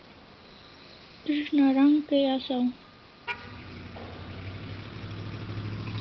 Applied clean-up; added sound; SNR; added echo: none; Motor vehicle (road); 11 dB; none.